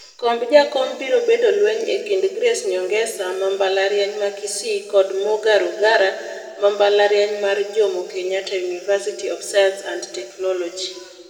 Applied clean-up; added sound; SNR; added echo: none; none; none; reverberation time 1.7 s.